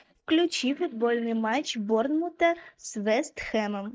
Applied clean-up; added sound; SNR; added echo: neural mask model DeepFilterNet 3.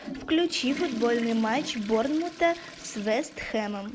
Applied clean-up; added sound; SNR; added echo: none; Toilet flush / Water; 12 dB; none.